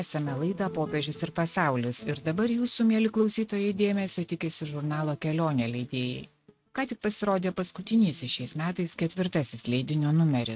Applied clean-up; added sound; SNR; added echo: neural mask model RNNoise.